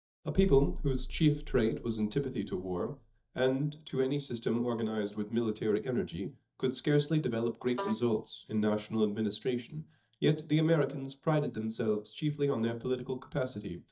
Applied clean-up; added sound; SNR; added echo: neural mask model DeepFilterNet 3.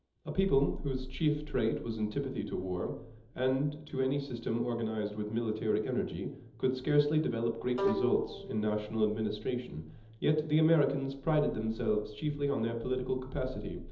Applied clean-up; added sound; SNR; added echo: none; Bowed string instrument; 7 dB; reverberation time 1.2 s.